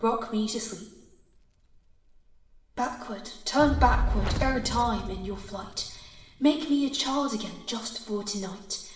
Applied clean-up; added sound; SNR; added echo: none; Fire; 5 dB; reverberation time 0.8 s.